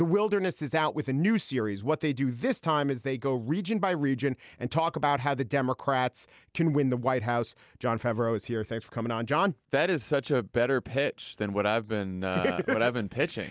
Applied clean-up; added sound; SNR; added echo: none; none; none; none.